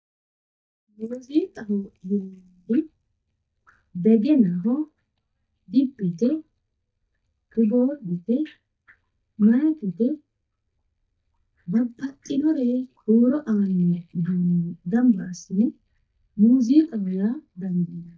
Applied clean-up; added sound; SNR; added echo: neural mask model DeepFilterNet 3.